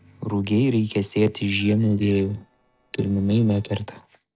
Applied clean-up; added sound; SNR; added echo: neural separator model SepFormer DNS4.